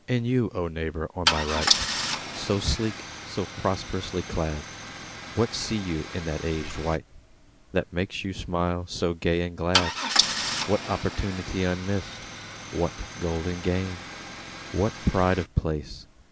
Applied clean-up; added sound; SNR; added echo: none; Idling / Engine starting / Car; 4 dB; none.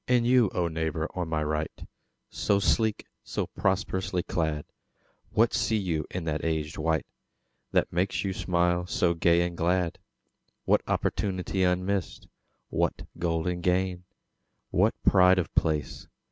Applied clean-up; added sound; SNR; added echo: none; none; none; none.